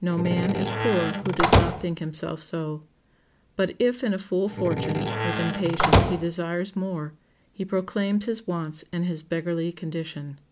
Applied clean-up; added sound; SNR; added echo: none; Slam; -4 dB; none.